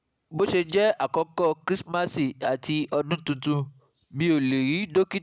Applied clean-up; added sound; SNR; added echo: none; none; none; none.